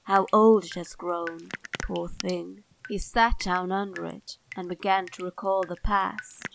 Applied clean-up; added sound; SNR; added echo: none; Drip; 18 dB; none.